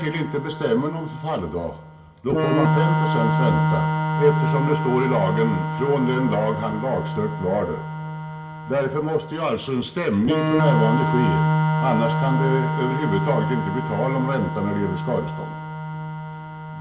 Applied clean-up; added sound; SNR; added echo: none; Organ; -1 dB; reverberation time 0.5 s.